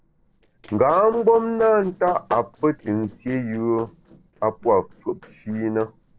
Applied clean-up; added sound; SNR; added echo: neural separator model SepFormer DNS4.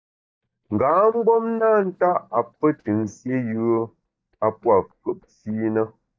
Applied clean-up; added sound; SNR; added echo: neural mask model DeepFilterNet 3.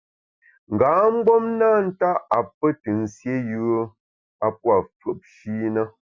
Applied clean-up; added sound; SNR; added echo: none; none; none; none.